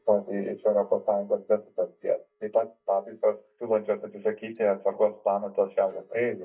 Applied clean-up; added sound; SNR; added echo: neural mask model DeepFilterNet 3.